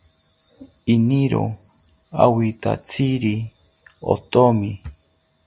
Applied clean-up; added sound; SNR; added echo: none; none; none; none.